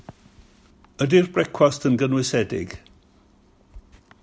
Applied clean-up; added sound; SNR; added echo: none; none; none; none.